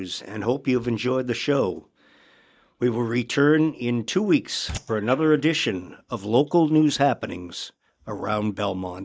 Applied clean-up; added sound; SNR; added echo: neural mask model DeepFilterNet 3.